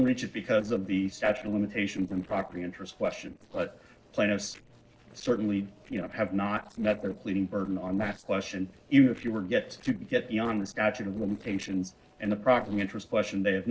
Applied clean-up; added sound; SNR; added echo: neural separator model SepFormer DNS4.